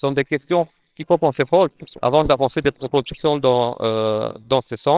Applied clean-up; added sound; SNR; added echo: neural separator model SepFormer WHAMR!.